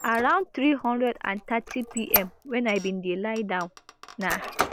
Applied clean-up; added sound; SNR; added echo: none; Squeak; 7 dB; none.